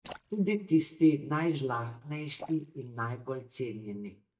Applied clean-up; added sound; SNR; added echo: neural mask model DeepFilterNet 3.